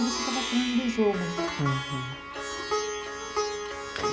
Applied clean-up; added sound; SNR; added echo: none; Plucked string instrument; 1 dB; none.